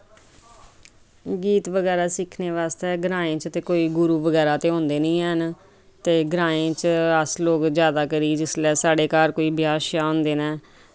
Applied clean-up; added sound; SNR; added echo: none; none; none; none.